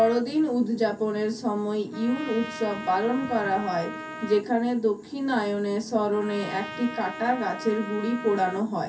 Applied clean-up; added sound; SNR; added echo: none; Trumpet; 14 dB; reverberation time 0.3 s.